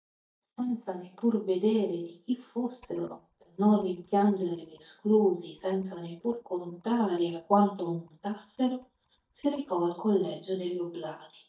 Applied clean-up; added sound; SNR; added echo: neural mask model DeepFilterNet 3.